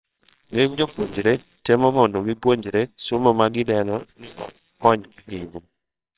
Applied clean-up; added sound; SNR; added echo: neural separator model SepFormer WHAMR!.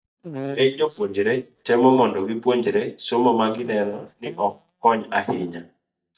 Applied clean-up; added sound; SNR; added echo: neural mask model DeepFilterNet 3.